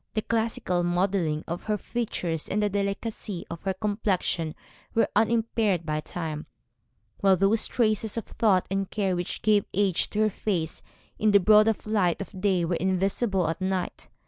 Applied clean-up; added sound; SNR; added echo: none; none; none; none.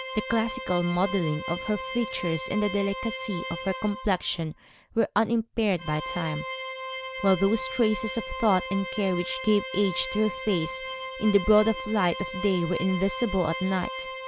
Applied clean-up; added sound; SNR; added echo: none; Organ; 7 dB; none.